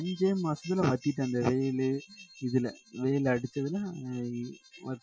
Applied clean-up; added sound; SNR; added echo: classical method Wiener filter.